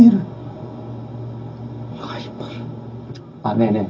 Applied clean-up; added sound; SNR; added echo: none; none; none; reverberation time 0.4 s.